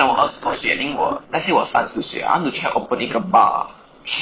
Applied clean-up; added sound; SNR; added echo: neural separator model SepFormer DNS4.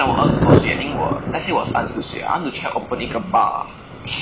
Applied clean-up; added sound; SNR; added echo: none; Thunder; 0 dB; none.